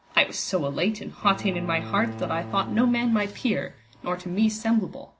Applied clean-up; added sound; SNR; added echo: none; Bowed string instrument; 13 dB; none.